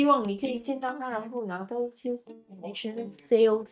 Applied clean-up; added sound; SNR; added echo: neural mask model DeepFilterNet 3.